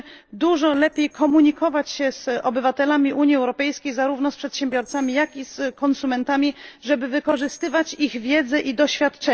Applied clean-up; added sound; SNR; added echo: neural separator model SepFormer DNS4.